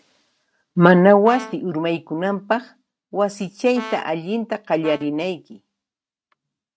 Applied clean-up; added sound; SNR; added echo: neural mask model RNNoise.